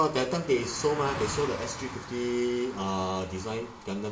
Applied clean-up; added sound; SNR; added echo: none; Car passing by; 11 dB; reverberation time 1.3 s.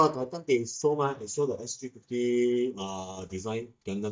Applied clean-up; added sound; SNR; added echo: neural mask model DeepFilterNet 3.